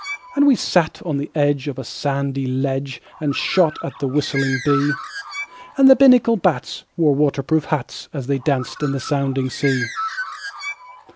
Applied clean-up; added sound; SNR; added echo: none; Bird; 13 dB; none.